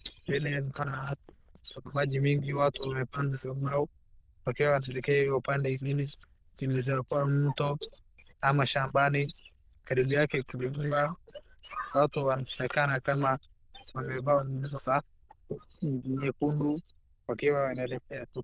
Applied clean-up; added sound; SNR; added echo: neural diffusion model UNIVERSE++.